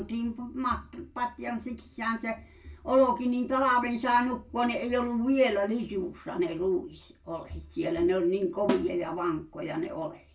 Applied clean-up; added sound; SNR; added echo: none; Snare drum; 8 dB; reverberation time 0.2 s.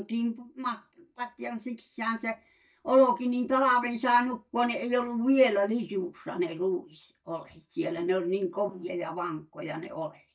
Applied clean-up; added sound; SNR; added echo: neural mask model DeepFilterNet 3.